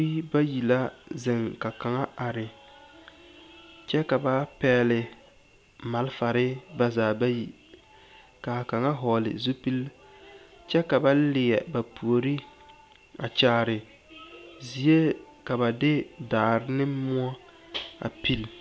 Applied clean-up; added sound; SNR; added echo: none; none; none; none.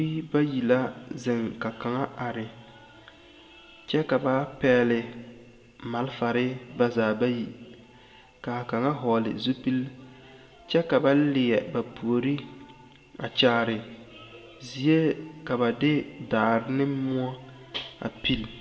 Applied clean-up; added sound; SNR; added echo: none; none; none; reverberation time 1.1 s.